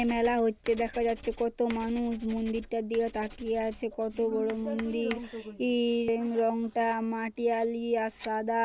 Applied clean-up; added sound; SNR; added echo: none; Writing; 19 dB; none.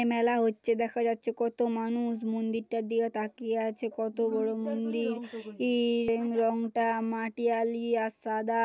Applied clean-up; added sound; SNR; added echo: none; none; none; none.